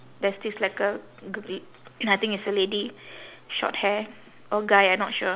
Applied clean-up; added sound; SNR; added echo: none; none; none; none.